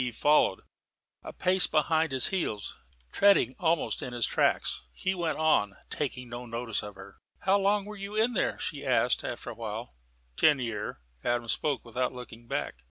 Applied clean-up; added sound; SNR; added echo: none; none; none; none.